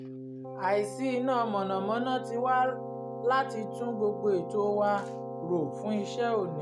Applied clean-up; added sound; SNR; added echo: none; Keyboard (musical); 8 dB; none.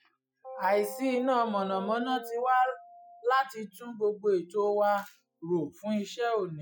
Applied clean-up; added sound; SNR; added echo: classical method Wiener filter.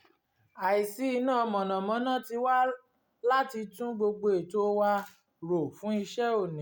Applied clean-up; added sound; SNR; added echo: none; none; none; none.